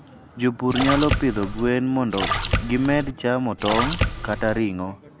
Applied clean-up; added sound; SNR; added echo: none; Splash, splatter; 2 dB; none.